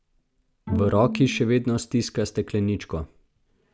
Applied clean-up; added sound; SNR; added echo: none; Bowed string instrument; 10 dB; none.